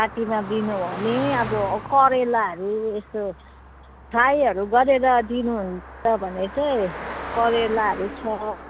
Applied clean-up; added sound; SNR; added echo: none; Car passing by; 13 dB; none.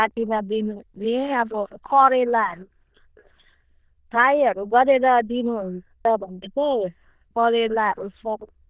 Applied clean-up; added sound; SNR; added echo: neural diffusion model UNIVERSE++.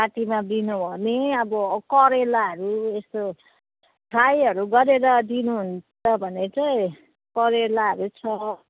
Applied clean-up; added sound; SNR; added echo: none; none; none; none.